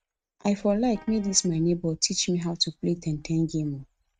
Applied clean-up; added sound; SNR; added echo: neural mask model RNNoise.